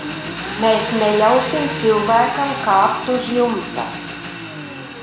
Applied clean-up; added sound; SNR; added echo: none; Engine; 8 dB; reverberation time 1.0 s.